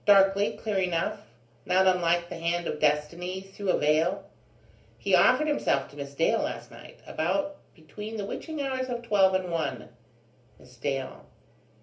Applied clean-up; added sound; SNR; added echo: none; none; none; reverberation time 0.3 s.